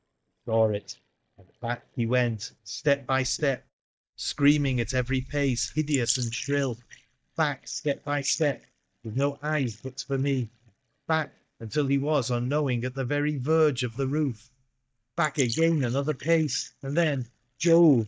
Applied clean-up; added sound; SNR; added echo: neural mask model DeepFilterNet 3.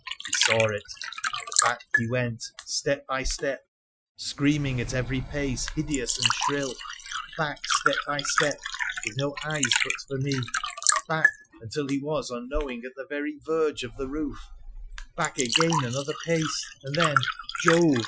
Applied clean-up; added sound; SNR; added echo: classical method Wiener filter.